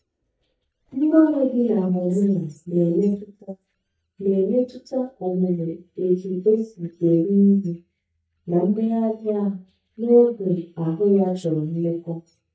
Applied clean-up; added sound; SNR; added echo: neural mask model DeepFilterNet 3.